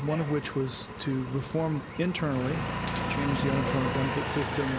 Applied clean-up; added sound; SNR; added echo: none; Engine; 3 dB; none.